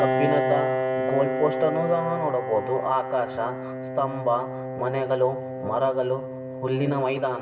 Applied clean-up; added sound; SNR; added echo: none; Piano; 2 dB; reverberation time 0.7 s.